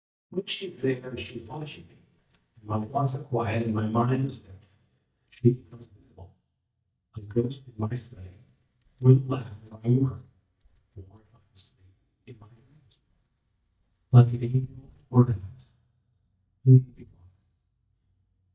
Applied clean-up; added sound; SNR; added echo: neural mask model DeepFilterNet 3.